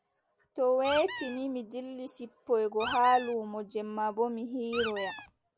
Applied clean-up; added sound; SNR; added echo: none; Squeak; 5 dB; none.